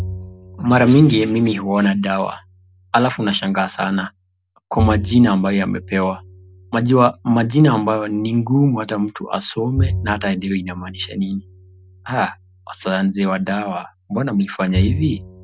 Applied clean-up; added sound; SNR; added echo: none; Bowed string instrument; 10 dB; none.